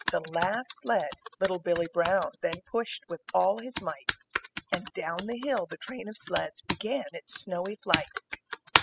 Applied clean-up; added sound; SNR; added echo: classical method spectral subtraction.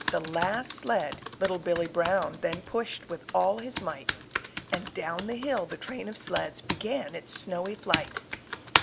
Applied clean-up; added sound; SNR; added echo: none; Computer keyboard; 5 dB; none.